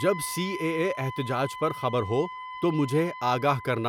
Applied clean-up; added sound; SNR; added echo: none; Wind instrument, woodwind instrument; 11 dB; none.